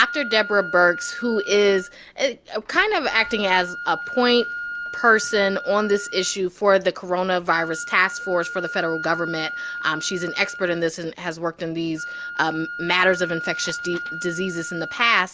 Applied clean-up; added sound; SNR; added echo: none; Wind instrument, woodwind instrument; 10 dB; none.